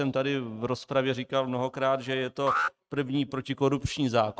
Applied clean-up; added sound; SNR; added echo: neural mask model RNNoise.